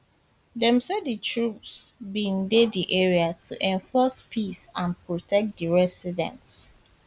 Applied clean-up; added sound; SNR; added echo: none; none; none; none.